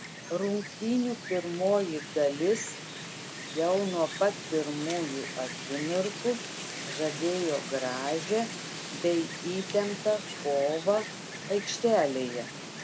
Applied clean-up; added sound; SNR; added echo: none; Wind; 9 dB; none.